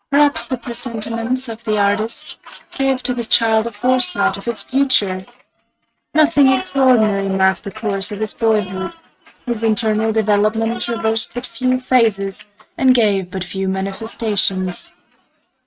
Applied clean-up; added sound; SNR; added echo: neural mask model RNNoise.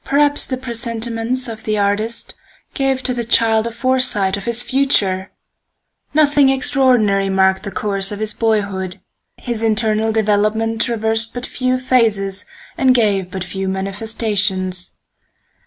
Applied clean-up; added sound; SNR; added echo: none; none; none; none.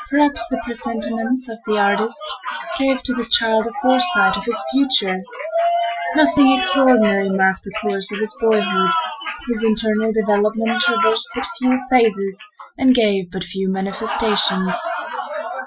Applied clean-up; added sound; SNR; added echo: classical method Wiener filter.